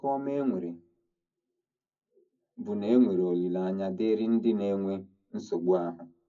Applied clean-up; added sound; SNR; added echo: none; none; none; reverberation time 0.3 s.